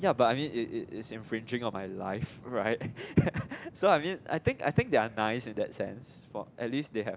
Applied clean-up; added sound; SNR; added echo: none; none; none; none.